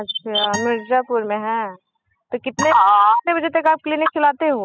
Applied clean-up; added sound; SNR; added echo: classical method spectral subtraction.